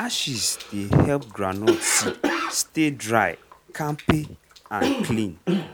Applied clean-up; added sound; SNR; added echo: none; Cough; 4 dB; none.